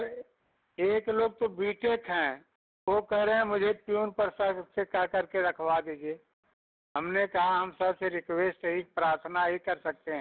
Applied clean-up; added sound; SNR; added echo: none; none; none; none.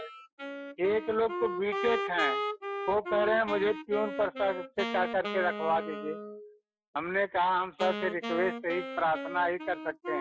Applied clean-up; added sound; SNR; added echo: classical method Wiener filter.